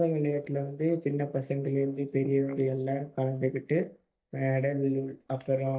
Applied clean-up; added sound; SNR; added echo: neural mask model DeepFilterNet 3.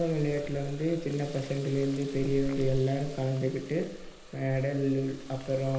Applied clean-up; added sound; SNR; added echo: none; Water tap, faucet; 11 dB; reverberation time 0.8 s.